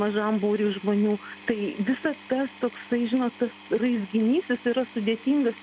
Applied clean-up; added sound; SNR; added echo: none; Power tool; 18 dB; none.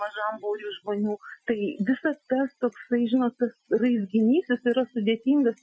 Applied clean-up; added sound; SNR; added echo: classical method Wiener filter.